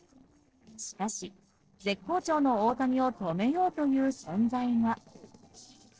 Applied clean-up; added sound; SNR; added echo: neural separator model SepFormer DNS4.